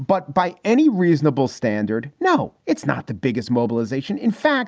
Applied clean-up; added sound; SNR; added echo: none; none; none; none.